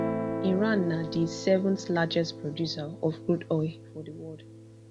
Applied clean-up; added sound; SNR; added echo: none; Guitar; 7 dB; none.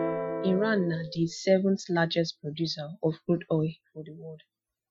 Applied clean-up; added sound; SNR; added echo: classical method Wiener filter.